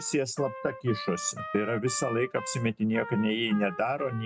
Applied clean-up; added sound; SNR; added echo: none; Trumpet; 12 dB; none.